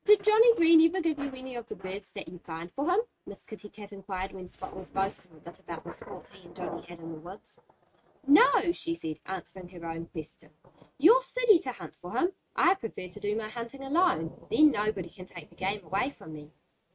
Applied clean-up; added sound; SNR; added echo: neural mask model RNNoise.